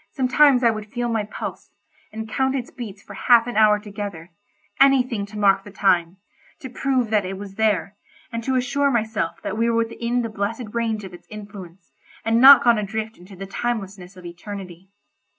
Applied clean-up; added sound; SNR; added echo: none; none; none; none.